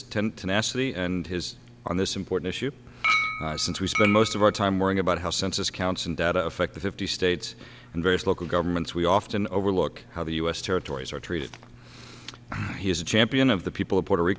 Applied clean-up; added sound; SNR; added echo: none; Chink, clink; 3 dB; none.